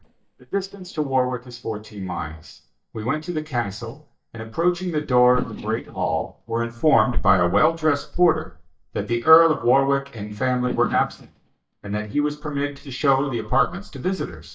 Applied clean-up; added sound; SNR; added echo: neural mask model DeepFilterNet 3.